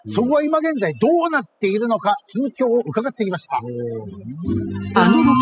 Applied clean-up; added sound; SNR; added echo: classical method spectral subtraction.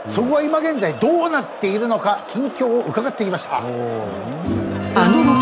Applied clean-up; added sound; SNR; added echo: none; Crowd; 13 dB; none.